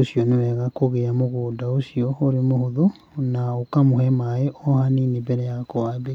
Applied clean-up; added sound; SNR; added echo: none; none; none; none.